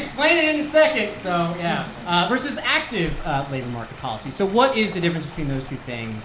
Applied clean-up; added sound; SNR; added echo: none; Stream; 19 dB; none.